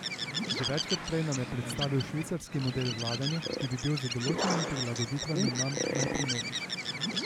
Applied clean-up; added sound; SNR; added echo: none; Bird; 0 dB; none.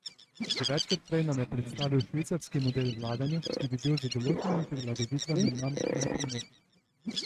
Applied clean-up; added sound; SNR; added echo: neural mask model RNNoise.